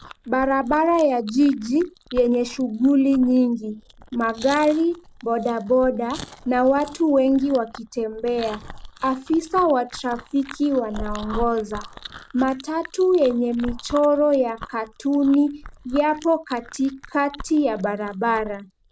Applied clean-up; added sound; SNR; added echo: none; Chewing, mastication; 17 dB; none.